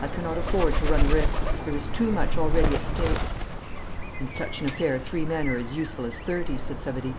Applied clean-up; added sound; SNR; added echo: none; Bird; -4 dB; none.